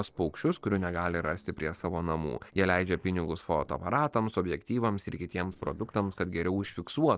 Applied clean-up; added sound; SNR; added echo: neural separator model SepFormer DNS4.